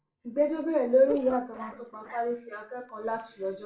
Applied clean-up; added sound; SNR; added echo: neural separator model SepFormer DNS4.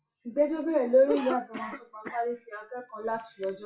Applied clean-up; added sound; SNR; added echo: classical method WPE with log-MMSE.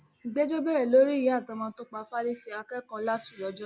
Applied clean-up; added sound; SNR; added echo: none; none; none; none.